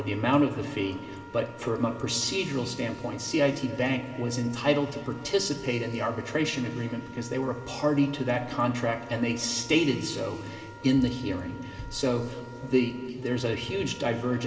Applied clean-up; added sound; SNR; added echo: none; Wind instrument, woodwind instrument; 20 dB; reverberation time 2.4 s.